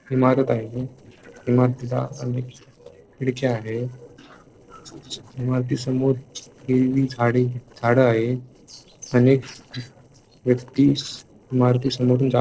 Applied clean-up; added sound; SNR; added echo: neural separator model SepFormer DNS4.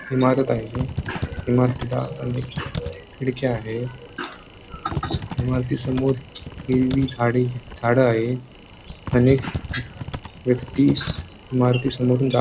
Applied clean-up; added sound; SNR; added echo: none; Typing; 11 dB; none.